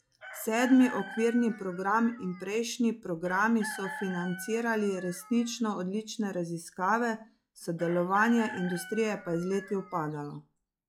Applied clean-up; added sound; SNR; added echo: classical method log-MMSE.